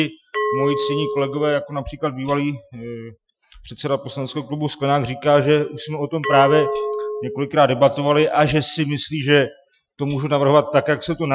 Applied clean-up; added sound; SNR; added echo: classical method Wiener filter.